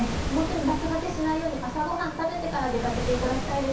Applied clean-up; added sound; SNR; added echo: none; Waves, surf; 4 dB; reverberation time 0.6 s.